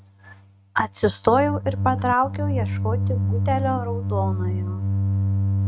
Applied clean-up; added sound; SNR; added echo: neural mask model RNNoise.